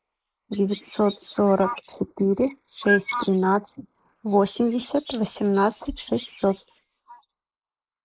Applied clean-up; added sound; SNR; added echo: neural mask model Resemble Enhance denoiser.